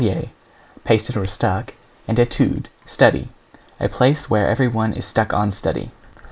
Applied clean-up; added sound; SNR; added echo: neural mask model Resemble Enhance denoiser.